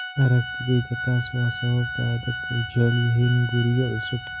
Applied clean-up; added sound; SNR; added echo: none; Organ; 9 dB; none.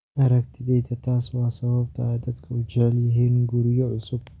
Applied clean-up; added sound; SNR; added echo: none; none; none; none.